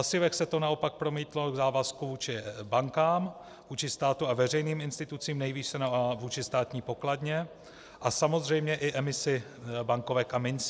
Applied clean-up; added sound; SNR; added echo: none; none; none; none.